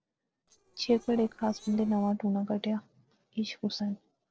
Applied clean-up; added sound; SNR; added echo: neural separator model SepFormer DNS4.